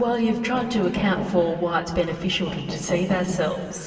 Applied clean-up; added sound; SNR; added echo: none; Knock; 9 dB; reverberation time 2.7 s.